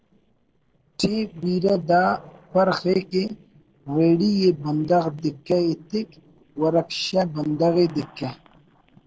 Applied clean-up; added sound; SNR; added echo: neural separator model SepFormer DNS4.